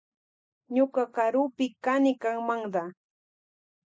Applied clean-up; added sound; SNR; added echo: none; none; none; none.